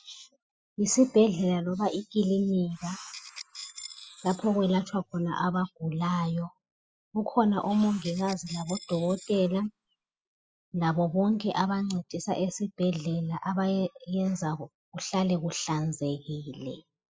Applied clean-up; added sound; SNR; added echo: classical method spectral subtraction.